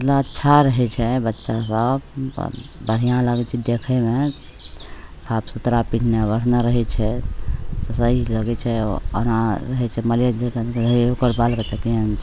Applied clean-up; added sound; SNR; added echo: none; none; none; none.